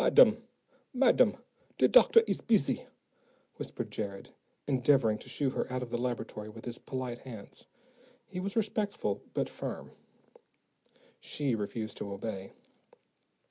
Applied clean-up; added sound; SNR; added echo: none; none; none; none.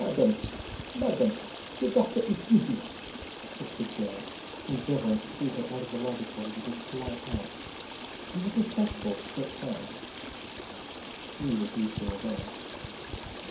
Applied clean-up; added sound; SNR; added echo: none; Stream; 8 dB; reverberation time 0.5 s.